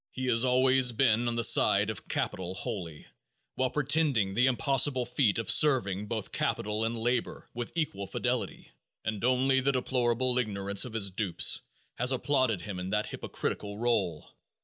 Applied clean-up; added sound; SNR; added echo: none; none; none; none.